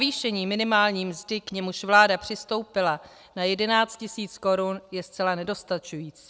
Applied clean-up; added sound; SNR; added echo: none; none; none; none.